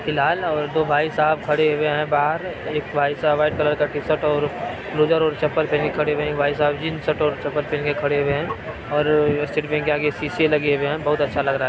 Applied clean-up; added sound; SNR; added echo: none; none; none; none.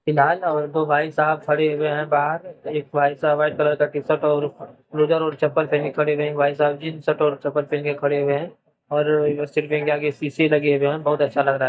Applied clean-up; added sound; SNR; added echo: neural mask model DeepFilterNet 3.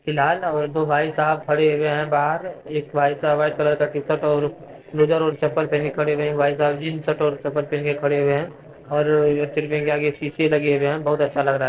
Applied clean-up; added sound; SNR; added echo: neural separator model SepFormer DNS4.